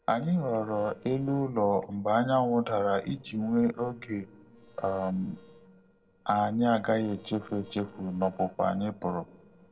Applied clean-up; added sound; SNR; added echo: neural separator model SepFormer DNS4.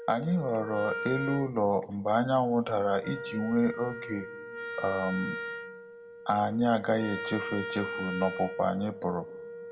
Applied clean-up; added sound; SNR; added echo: none; Wind instrument, woodwind instrument; 9 dB; reverberation time 0.8 s.